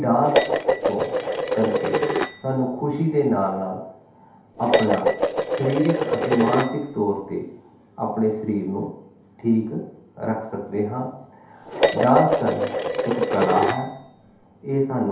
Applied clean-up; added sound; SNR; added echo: none; Dishes, pots, and pans; -1 dB; reverberation time 0.8 s.